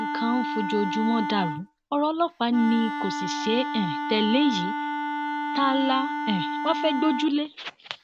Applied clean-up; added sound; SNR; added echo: none; Wind instrument, woodwind instrument; 4 dB; none.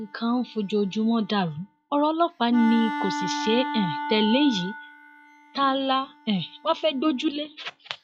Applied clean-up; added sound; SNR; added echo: classical method log-MMSE.